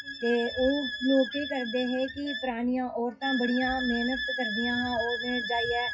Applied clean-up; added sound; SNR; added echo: classical method WPE with log-MMSE.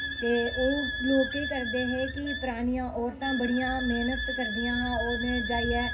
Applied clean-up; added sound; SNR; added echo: none; Wind instrument, woodwind instrument; 5 dB; reverberation time 0.4 s.